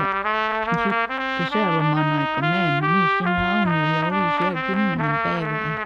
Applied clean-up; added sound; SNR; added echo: none; Trumpet; -2 dB; none.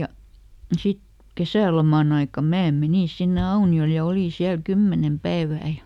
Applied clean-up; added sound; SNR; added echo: none; none; none; none.